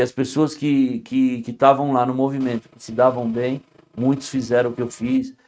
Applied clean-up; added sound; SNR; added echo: neural mask model RNNoise.